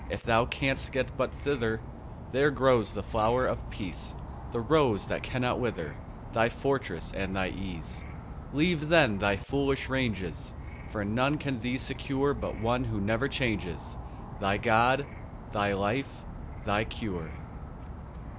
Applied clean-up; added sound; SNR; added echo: none; Insect / Frog; 10 dB; none.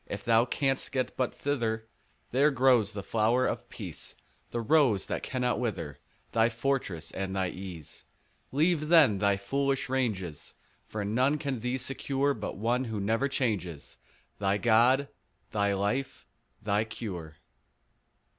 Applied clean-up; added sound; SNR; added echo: none; none; none; none.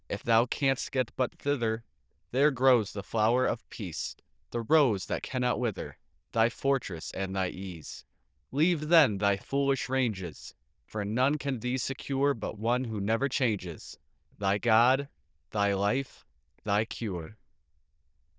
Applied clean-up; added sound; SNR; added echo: neural diffusion model UNIVERSE++.